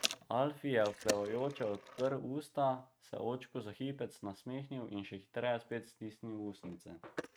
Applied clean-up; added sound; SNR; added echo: neural mask model RNNoise.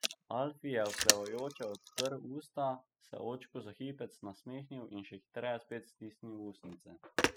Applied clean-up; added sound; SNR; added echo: classical method spectral subtraction.